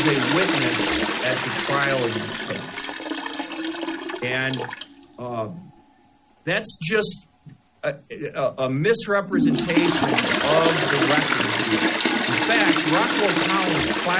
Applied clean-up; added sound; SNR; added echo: none; Toilet flush; -2 dB; none.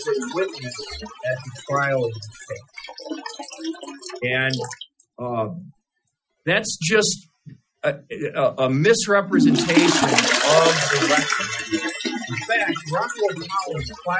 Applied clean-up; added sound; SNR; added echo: classical method Wiener filter.